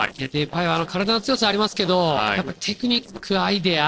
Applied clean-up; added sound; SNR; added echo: neural separator model SepFormer DNS4.